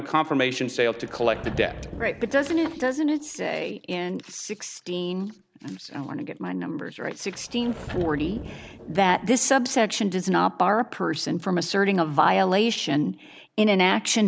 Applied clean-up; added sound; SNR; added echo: none; Sliding door / Wood; 14 dB; none.